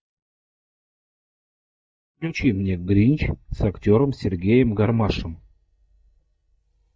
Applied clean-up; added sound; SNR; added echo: neural mask model DeepFilterNet 3.